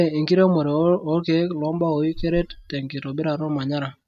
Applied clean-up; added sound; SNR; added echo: neural mask model DeepFilterNet 3.